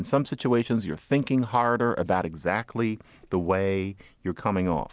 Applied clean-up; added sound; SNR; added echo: neural mask model Resemble Enhance denoiser.